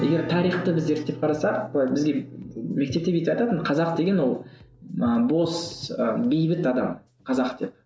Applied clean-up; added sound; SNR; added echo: none; Acoustic guitar / Strum; 16 dB; none.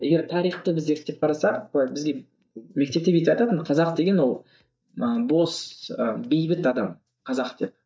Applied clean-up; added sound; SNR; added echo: neural mask model DeepFilterNet 3.